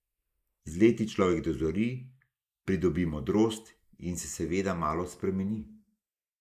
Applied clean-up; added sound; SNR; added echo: neural mask model Resemble Enhance denoiser.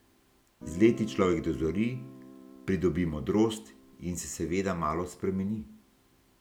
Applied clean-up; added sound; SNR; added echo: none; Guitar; 18 dB; none.